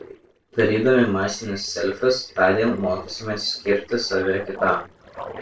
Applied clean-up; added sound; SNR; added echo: neural separator model SepFormer DNS4.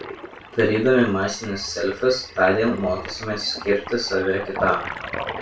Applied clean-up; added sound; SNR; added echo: none; Toilet flush; 11 dB; reverberation time 0.2 s.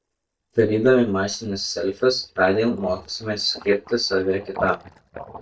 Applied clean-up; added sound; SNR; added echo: neural mask model DeepFilterNet 3.